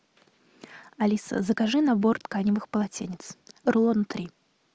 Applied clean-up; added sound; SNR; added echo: none; none; none; none.